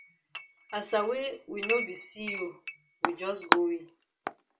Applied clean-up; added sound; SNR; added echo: none; Chink, clink; 1 dB; reverberation time 0.2 s.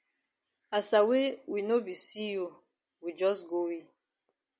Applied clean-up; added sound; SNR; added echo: none; none; none; none.